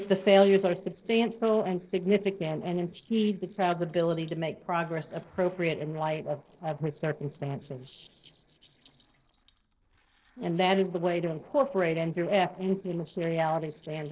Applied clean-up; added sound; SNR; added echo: neural separator model SepFormer DNS4.